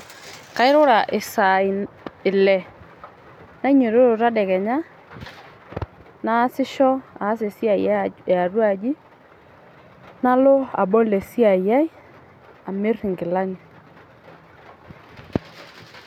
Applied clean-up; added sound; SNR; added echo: none; none; none; none.